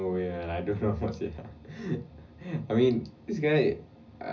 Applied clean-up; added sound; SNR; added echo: none; none; none; reverberation time 0.4 s.